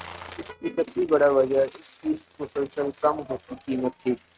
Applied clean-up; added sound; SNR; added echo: neural mask model RNNoise.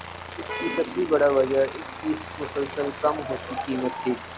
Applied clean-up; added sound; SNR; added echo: none; Vehicle horn, car horn, honking + Aircraft; 11 dB; none.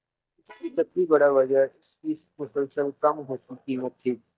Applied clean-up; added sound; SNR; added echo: neural mask model DeepFilterNet 3.